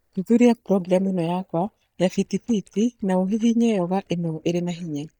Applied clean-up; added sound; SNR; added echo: neural mask model DeepFilterNet 3.